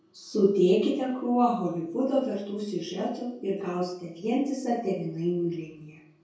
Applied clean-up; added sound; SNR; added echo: none; none; none; reverberation time 0.6 s.